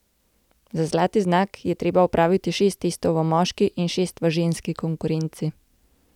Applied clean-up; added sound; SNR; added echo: none; none; none; none.